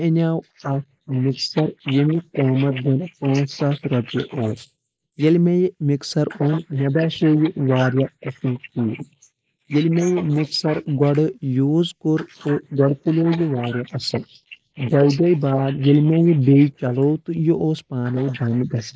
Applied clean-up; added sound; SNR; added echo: neural mask model Resemble Enhance denoiser.